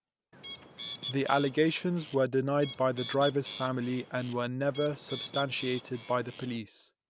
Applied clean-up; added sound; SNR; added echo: none; Bird; 12 dB; none.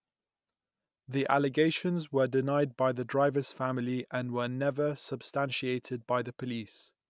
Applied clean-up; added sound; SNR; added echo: none; none; none; none.